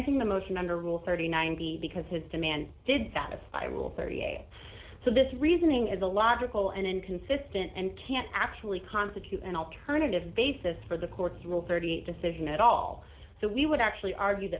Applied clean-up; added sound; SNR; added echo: none; none; none; none.